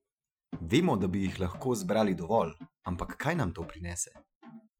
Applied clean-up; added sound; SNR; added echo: classical method Wiener filter.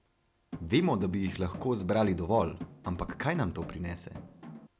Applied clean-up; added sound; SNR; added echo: none; Drum; 13 dB; none.